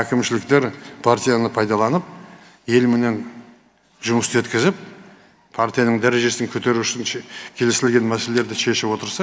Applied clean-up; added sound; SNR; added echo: none; none; none; none.